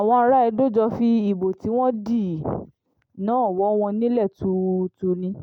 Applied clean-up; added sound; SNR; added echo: none; none; none; none.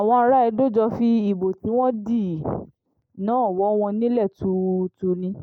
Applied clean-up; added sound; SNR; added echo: neural mask model Resemble Enhance denoiser.